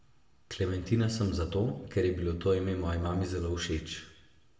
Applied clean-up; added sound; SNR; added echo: none; none; none; reverberation time 0.7 s.